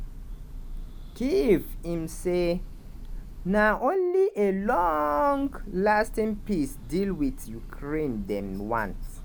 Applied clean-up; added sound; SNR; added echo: none; Bird / Breathing; 11 dB; none.